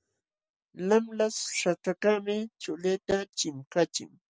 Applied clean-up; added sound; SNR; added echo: none; none; none; none.